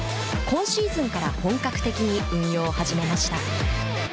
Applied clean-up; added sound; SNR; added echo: none; none; none; none.